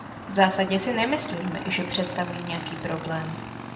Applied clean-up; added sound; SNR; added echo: none; Motorcycle / Engine; 9 dB; reverberation time 0.7 s.